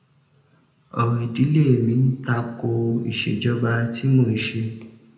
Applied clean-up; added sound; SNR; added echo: none; none; none; reverberation time 0.8 s.